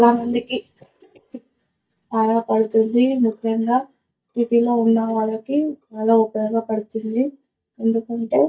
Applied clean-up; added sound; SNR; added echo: neural mask model DeepFilterNet 3.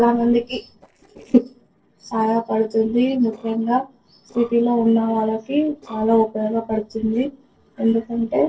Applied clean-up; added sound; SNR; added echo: neural separator model SepFormer DNS4.